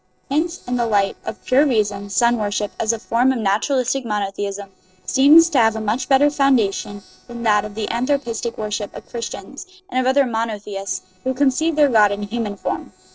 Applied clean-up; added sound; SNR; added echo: neural separator model SepFormer DNS4.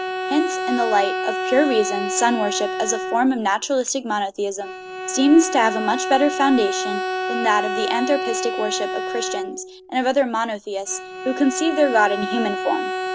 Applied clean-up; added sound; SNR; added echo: none; Bowed string instrument; 5 dB; none.